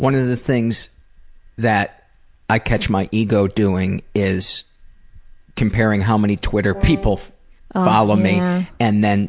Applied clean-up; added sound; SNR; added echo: none; Wind instrument, woodwind instrument; 14 dB; none.